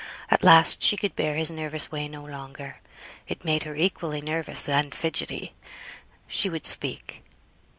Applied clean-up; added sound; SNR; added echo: none; none; none; none.